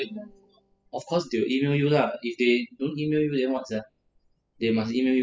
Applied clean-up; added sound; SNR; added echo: classical method spectral subtraction.